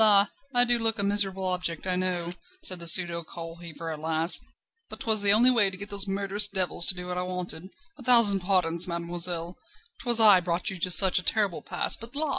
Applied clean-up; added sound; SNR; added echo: none; Camera; 19 dB; none.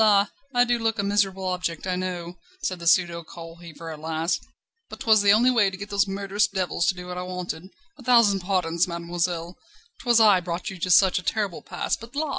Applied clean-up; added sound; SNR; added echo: none; none; none; none.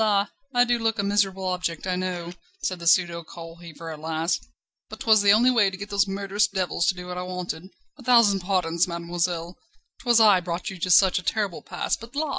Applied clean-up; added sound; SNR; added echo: neural mask model DeepFilterNet 3.